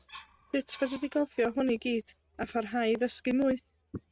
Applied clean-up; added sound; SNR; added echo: neural mask model RNNoise.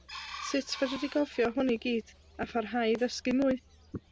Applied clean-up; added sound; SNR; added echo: none; Chicken, rooster; 16 dB; none.